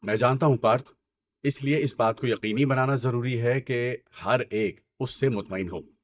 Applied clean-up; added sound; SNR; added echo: neural mask model DeepFilterNet 3.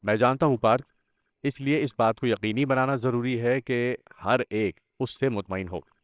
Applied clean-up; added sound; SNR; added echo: neural separator model SepFormer WHAMR!.